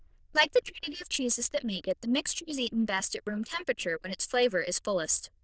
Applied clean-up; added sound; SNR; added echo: neural diffusion model UNIVERSE++.